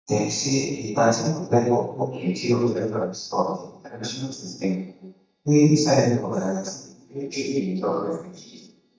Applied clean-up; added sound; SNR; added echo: neural mask model DeepFilterNet 3.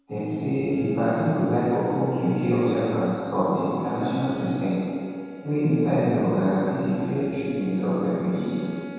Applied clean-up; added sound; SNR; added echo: none; Bowed string instrument; 17 dB; reverberation time 2.2 s.